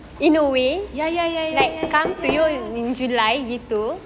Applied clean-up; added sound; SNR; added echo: none; Knock; 12 dB; none.